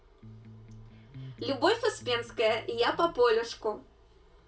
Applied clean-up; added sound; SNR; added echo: none; Electric guitar; 18 dB; reverberation time 0.2 s.